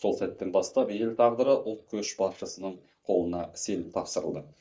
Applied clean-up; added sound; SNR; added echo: neural mask model DeepFilterNet 3.